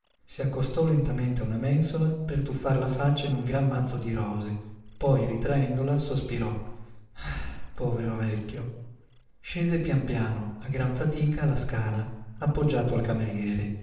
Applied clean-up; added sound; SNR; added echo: neural separator model SepFormer DNS4.